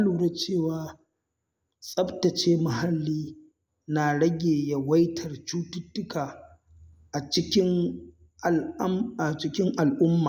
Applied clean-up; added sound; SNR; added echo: none; none; none; none.